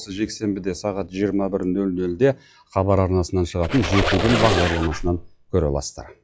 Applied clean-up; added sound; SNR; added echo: classical method log-MMSE.